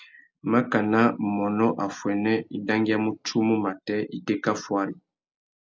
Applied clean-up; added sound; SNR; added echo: none; none; none; none.